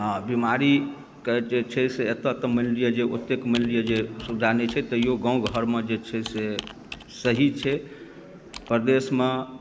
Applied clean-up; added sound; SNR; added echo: none; Computer keyboard; 19 dB; none.